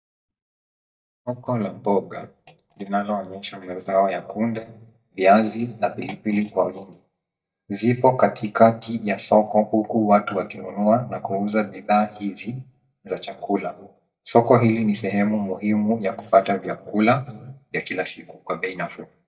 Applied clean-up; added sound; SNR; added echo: neural mask model DeepFilterNet 3.